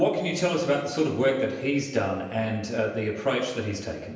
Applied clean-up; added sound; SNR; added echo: none; none; none; reverberation time 1.0 s.